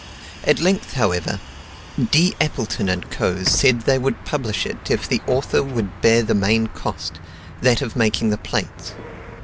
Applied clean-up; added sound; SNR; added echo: none; Bus; 14 dB; none.